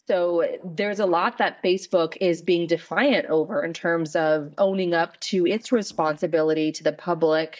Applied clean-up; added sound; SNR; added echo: neural mask model DeepFilterNet 3.